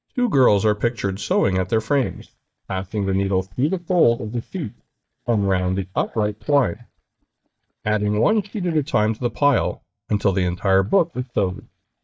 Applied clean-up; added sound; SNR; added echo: neural mask model DeepFilterNet 3.